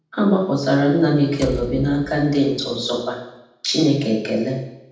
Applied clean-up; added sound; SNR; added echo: none; Door; 17 dB; reverberation time 0.8 s.